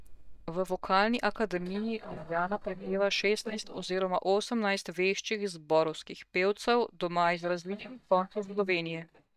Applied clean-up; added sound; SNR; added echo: neural mask model DeepFilterNet 3.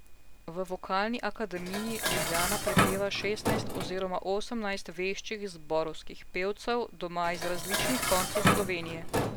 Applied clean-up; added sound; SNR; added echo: none; Dishes, pots, and pans; 1 dB; none.